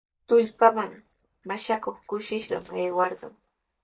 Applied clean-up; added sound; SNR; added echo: neural mask model DeepFilterNet 3.